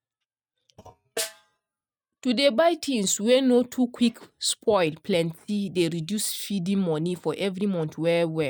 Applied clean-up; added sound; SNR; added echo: neural mask model RNNoise.